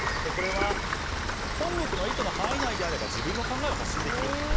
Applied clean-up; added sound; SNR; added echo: none; Rain; -4 dB; none.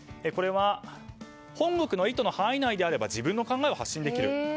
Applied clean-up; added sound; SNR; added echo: none; none; none; none.